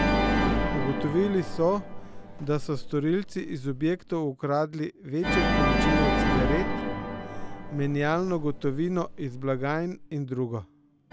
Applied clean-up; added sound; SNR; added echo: none; Organ; 0 dB; none.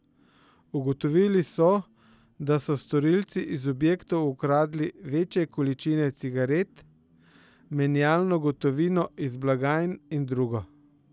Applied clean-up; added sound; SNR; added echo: none; none; none; none.